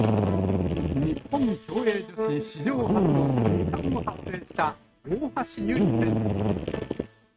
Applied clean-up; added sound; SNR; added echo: neural mask model RNNoise.